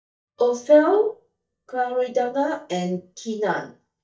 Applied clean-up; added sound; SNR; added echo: neural mask model DeepFilterNet 3.